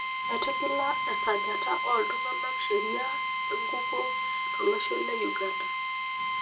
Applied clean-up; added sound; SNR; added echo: none; Drill; -3 dB; reverberation time 0.2 s.